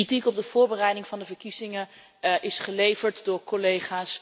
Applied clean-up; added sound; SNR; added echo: none; none; none; none.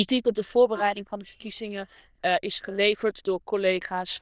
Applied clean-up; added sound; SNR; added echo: neural diffusion model UNIVERSE++.